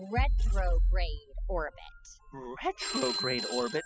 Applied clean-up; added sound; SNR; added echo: classical method spectral subtraction.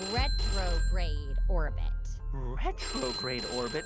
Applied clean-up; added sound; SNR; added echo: none; Telephone; 11 dB; none.